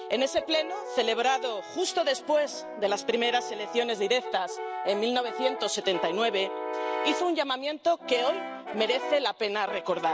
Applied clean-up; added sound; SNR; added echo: none; Brass instrument; 8 dB; none.